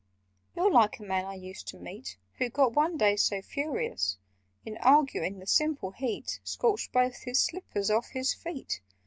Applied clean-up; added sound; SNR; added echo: none; none; none; none.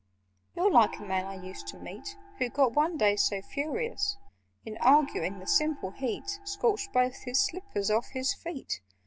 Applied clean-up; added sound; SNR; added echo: none; Gong; 12 dB; none.